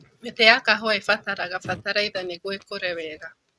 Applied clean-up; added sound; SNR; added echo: neural mask model RNNoise.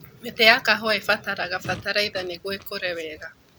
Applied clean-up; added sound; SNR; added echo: none; Fart; 17 dB; none.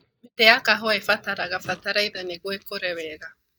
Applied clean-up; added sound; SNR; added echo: neural mask model DeepFilterNet 3.